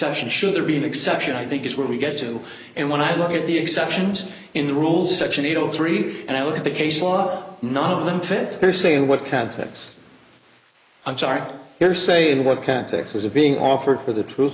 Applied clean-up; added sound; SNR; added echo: neural mask model Resemble Enhance denoiser.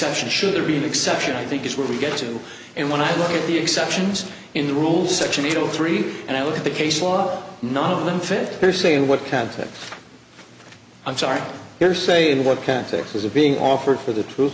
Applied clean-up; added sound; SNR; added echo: none; Rattle (instrument); 17 dB; none.